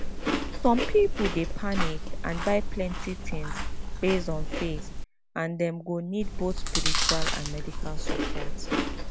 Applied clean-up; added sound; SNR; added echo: none; Chewing, mastication; -3 dB; none.